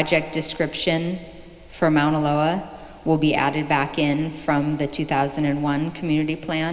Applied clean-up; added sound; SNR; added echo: none; none; none; none.